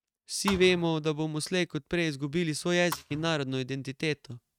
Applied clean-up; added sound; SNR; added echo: neural mask model RNNoise.